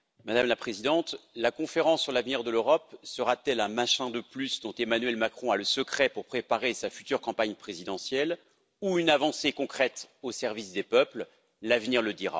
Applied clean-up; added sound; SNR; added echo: none; none; none; none.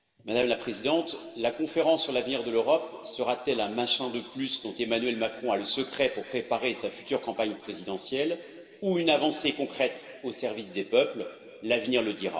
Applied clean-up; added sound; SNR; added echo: none; none; none; reverberation time 2.3 s.